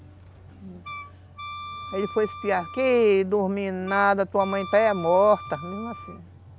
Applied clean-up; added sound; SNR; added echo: none; Wind instrument, woodwind instrument; 15 dB; none.